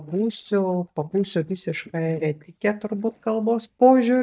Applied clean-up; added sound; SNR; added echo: neural mask model DeepFilterNet 3.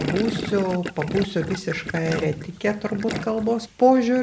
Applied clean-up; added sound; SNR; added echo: none; Gurgling; 9 dB; none.